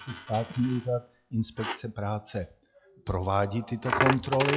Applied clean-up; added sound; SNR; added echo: classical method log-MMSE.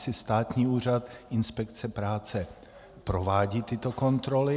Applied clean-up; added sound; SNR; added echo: none; none; none; none.